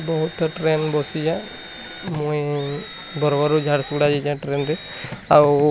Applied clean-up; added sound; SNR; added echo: none; Drill; 16 dB; none.